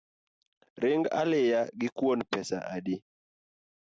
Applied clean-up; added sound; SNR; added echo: none; none; none; none.